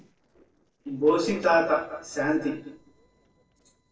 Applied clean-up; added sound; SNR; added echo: neural separator model SepFormer DNS4.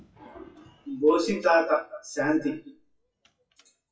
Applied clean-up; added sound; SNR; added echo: classical method WPE with log-MMSE.